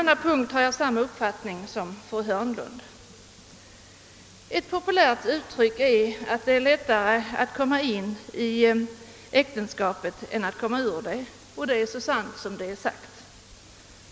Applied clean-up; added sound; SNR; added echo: none; none; none; none.